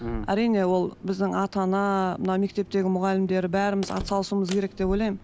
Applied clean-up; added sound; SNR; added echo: none; Slam; 16 dB; none.